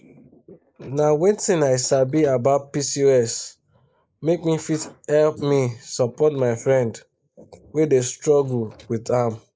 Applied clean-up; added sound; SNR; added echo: neural mask model Resemble Enhance denoiser.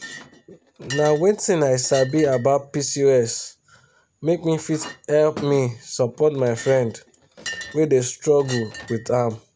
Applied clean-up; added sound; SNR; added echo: none; Chink, clink; 18 dB; none.